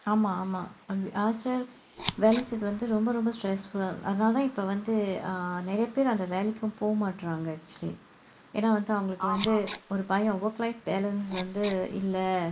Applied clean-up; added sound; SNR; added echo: neural mask model Resemble Enhance denoiser.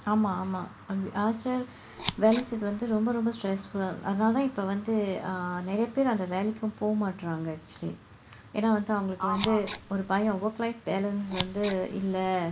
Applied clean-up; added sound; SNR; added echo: none; Scissors; 11 dB; none.